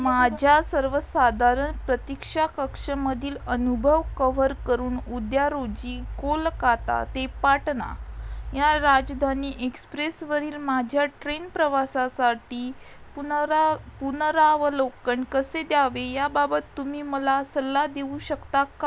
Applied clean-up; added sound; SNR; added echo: none; none; none; none.